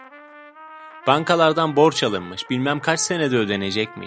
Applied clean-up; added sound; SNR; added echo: none; Trumpet; 20 dB; none.